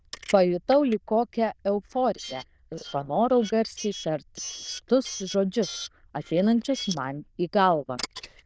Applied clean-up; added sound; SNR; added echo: neural diffusion model UNIVERSE++.